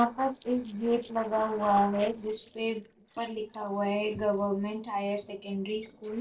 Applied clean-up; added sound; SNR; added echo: neural separator model SepFormer DNS4.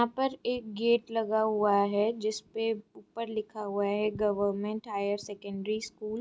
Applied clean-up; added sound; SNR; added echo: none; none; none; none.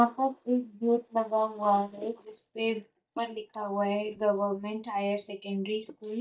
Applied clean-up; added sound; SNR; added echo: neural mask model DeepFilterNet 3.